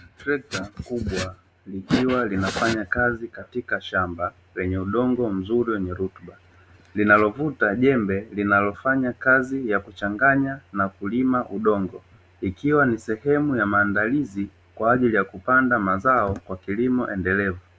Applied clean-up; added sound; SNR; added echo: none; none; none; none.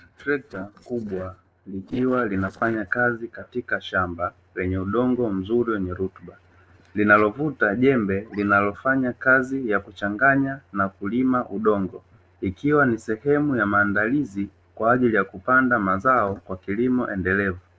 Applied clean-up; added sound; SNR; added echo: neural separator model SepFormer DNS4.